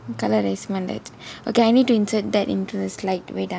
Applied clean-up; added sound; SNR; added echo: none; none; none; none.